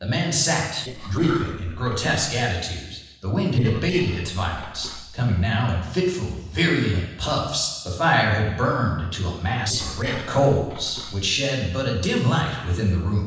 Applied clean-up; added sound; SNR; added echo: neural separator model SepFormer DNS4.